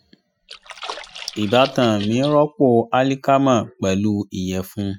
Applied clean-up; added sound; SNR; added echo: classical method Wiener filter.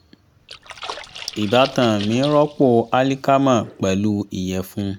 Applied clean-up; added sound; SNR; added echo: none; Splash, splatter; 16 dB; none.